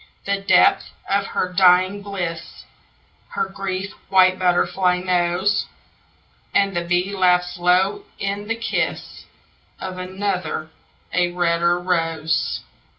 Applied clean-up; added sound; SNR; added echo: none; none; none; reverberation time 0.2 s.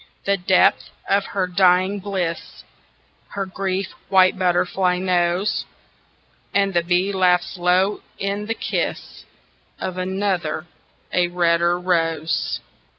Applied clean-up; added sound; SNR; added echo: none; none; none; none.